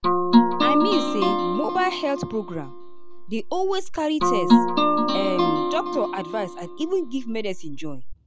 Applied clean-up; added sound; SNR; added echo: none; Guitar; -4 dB; none.